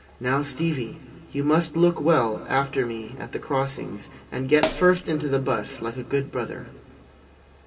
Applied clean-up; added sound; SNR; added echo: none; Hi-hat; 1 dB; reverberation time 2.3 s.